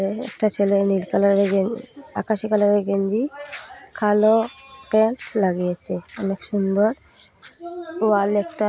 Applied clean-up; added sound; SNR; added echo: none; none; none; none.